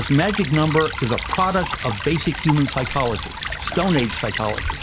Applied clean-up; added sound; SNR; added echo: none; Stream / Trickle, dribble; 7 dB; none.